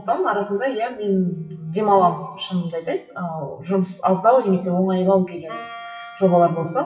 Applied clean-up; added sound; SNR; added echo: classical method WPE with log-MMSE.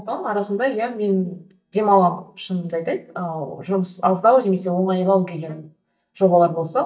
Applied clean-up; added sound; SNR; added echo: neural mask model DeepFilterNet 3.